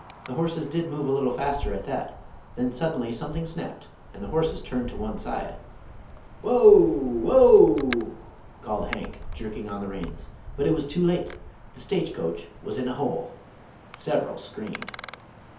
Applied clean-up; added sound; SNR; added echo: none; Wind; 14 dB; reverberation time 0.5 s.